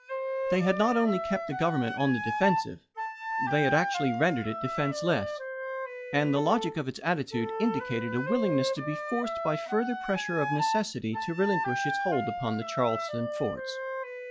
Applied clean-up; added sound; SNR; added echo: classical method log-MMSE.